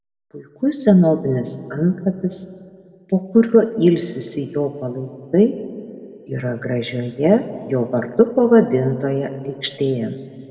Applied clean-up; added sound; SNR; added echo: none; none; none; reverberation time 1.5 s.